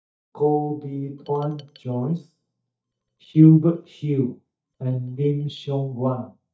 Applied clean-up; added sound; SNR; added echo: neural mask model DeepFilterNet 3.